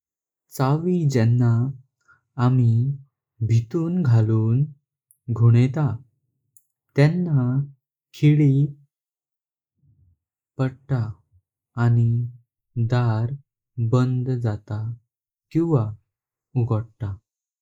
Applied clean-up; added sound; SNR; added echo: neural mask model Resemble Enhance denoiser.